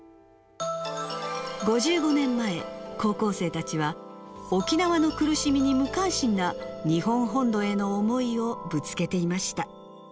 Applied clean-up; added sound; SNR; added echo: none; none; none; none.